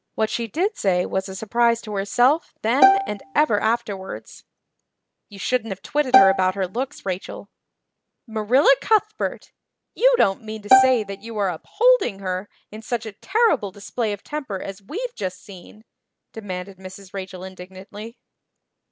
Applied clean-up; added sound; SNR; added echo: none; Bowed string instrument; -4 dB; none.